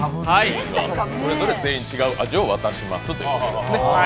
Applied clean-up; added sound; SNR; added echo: none; none; none; none.